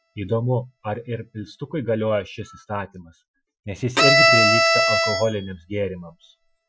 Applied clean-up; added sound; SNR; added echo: classical method Wiener filter.